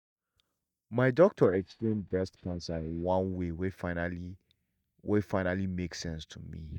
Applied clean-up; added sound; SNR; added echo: neural mask model DeepFilterNet 3.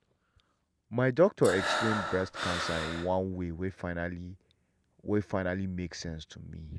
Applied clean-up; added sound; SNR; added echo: none; Breathing; 2 dB; none.